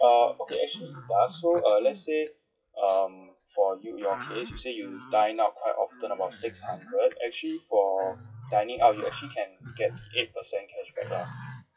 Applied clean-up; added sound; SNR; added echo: classical method WPE with log-MMSE.